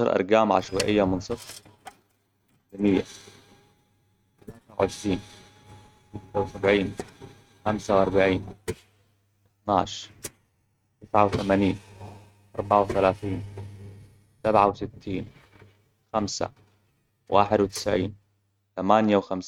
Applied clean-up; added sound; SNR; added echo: neural mask model RNNoise.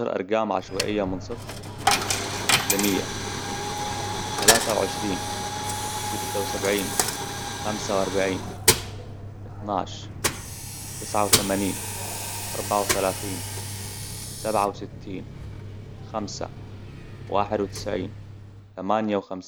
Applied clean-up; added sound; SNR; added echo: none; Coin (dropping); -1 dB; none.